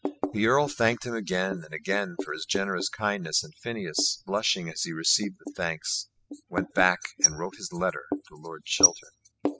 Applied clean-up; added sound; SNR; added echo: classical method spectral subtraction.